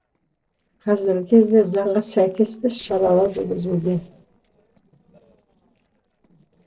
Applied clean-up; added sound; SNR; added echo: neural separator model SepFormer DNS4.